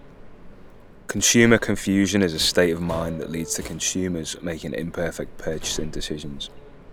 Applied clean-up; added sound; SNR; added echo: none; Subway, metro, underground; 13 dB; none.